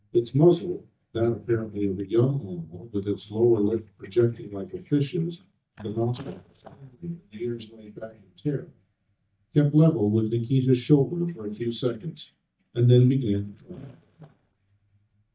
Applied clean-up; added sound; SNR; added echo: neural mask model DeepFilterNet 3.